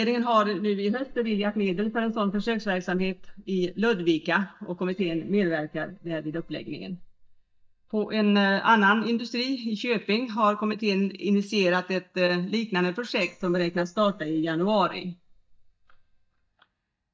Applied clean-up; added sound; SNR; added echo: neural mask model DeepFilterNet 3.